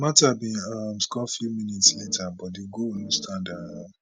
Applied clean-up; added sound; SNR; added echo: none; Organ; 14 dB; none.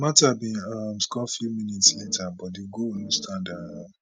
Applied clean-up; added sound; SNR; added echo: neural mask model RNNoise.